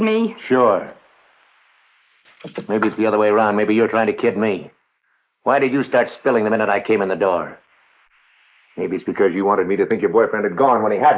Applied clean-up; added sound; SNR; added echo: neural mask model Resemble Enhance denoiser.